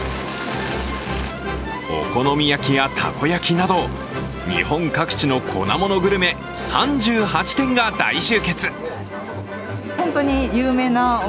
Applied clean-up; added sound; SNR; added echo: none; none; none; none.